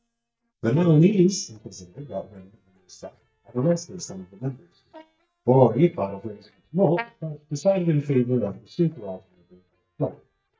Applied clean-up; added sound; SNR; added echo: neural mask model DeepFilterNet 3.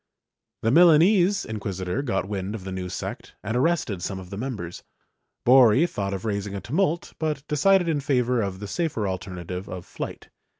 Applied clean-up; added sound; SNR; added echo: none; none; none; none.